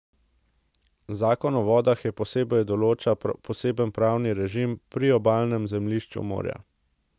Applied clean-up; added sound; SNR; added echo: none; none; none; none.